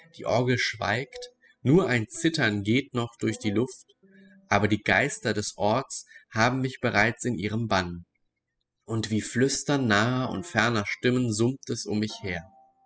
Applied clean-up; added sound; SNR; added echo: classical method spectral subtraction.